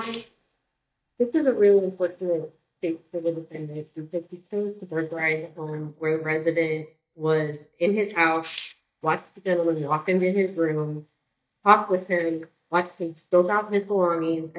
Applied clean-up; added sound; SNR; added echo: neural mask model DeepFilterNet 3.